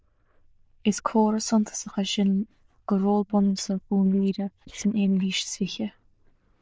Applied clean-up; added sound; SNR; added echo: neural diffusion model UNIVERSE++.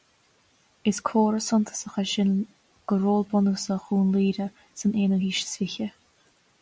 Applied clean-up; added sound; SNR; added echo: none; none; none; none.